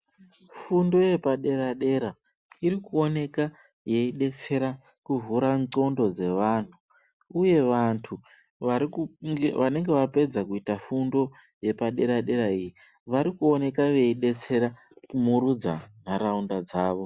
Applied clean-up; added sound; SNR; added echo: none; none; none; none.